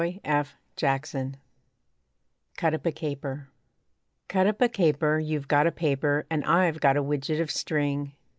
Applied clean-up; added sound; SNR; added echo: none; none; none; none.